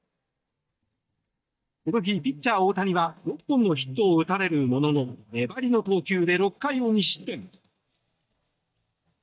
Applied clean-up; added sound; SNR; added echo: neural mask model DeepFilterNet 3.